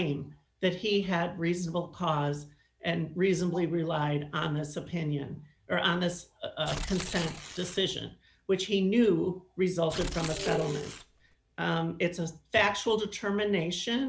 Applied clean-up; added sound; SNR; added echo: none; Tearing; 9 dB; none.